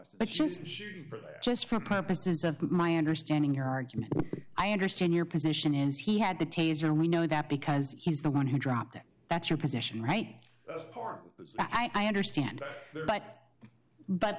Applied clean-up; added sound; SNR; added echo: none; none; none; none.